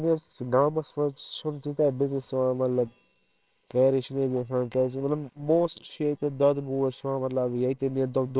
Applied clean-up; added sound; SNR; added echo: neural separator model SepFormer WHAMR!.